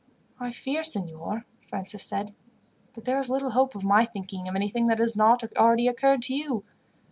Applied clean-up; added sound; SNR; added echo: none; none; none; none.